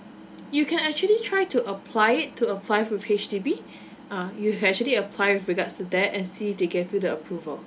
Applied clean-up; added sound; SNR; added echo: none; none; none; none.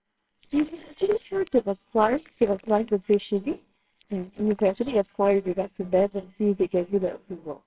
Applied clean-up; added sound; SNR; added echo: neural separator model SepFormer WHAMR!.